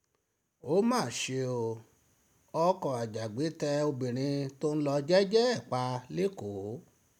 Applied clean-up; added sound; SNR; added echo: none; none; none; none.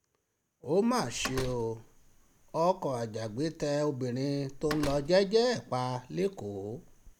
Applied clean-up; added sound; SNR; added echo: none; Slam; 13 dB; none.